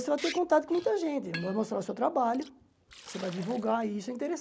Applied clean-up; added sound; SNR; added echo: none; Liquid; 16 dB; none.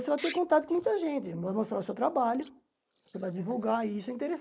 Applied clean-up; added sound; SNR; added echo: neural mask model Resemble Enhance denoiser.